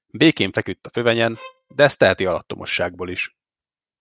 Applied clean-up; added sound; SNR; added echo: neural mask model RNNoise.